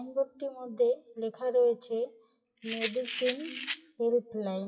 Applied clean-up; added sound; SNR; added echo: classical method WPE with log-MMSE.